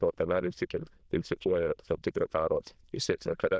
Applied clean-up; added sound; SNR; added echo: neural diffusion model UNIVERSE++.